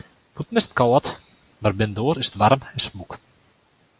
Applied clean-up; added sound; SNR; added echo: none; none; none; none.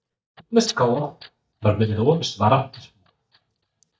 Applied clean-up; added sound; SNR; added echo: neural mask model DeepFilterNet 3.